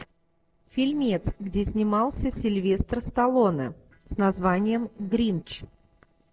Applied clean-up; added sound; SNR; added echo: neural separator model SepFormer DNS4.